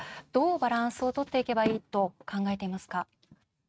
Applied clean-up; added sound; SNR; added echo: neural mask model RNNoise.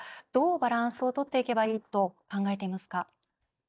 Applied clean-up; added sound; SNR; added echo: neural mask model DeepFilterNet 3.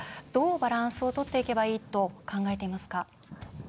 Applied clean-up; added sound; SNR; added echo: none; none; none; none.